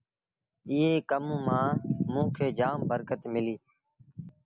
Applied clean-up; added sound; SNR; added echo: none; none; none; none.